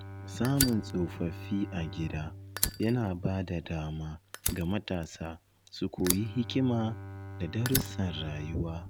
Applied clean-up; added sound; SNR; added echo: none; Bowed string instrument + Fire; 6 dB; none.